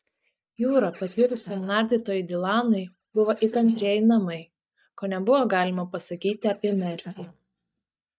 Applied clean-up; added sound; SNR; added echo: neural mask model DeepFilterNet 3.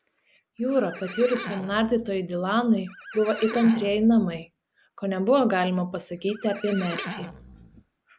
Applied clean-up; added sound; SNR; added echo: none; Livestock, farm animals, working animals; 13 dB; none.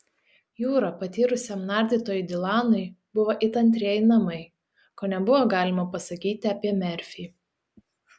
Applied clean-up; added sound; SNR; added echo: none; none; none; none.